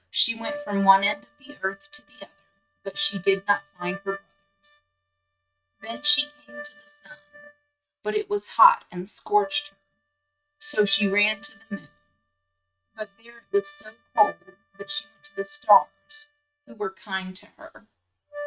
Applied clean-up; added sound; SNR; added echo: neural mask model RNNoise.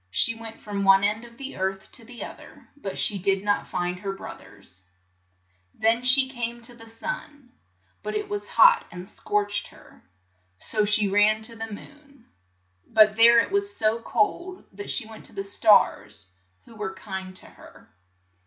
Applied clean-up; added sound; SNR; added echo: none; none; none; none.